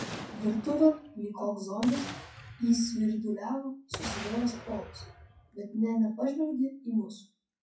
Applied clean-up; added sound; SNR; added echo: classical method WPE with log-MMSE.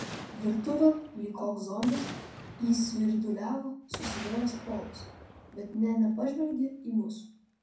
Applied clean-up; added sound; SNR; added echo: none; Boom; 14 dB; reverberation time 0.6 s.